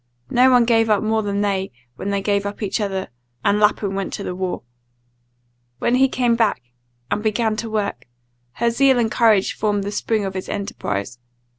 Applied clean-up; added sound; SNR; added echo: none; none; none; none.